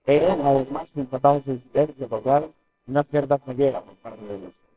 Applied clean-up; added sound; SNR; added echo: neural separator model SepFormer WHAMR!.